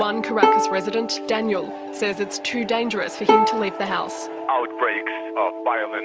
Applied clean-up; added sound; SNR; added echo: none; Bowed string instrument; 1 dB; none.